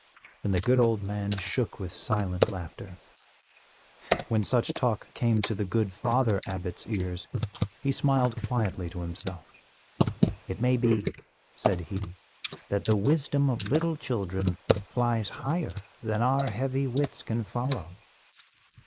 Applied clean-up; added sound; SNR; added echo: neural mask model Resemble Enhance denoiser.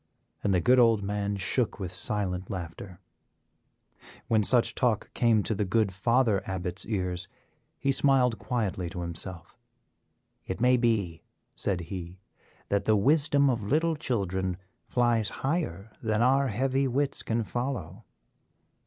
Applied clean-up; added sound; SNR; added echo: none; none; none; none.